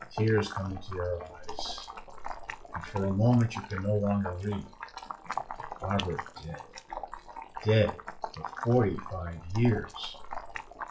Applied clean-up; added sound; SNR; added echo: classical method WPE with log-MMSE.